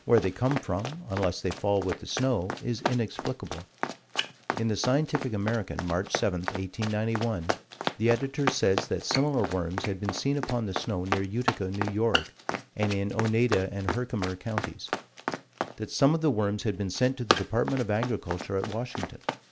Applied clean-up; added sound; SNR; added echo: none; Run; 6 dB; none.